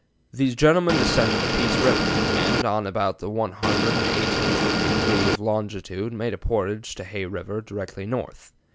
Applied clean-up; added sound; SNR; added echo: none; Motor vehicle (road) / Engine; -4 dB; none.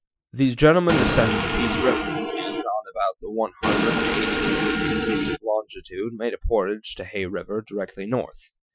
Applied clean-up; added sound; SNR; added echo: classical method Wiener filter.